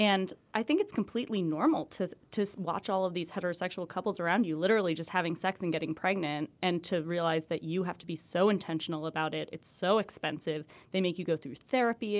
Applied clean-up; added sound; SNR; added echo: none; none; none; none.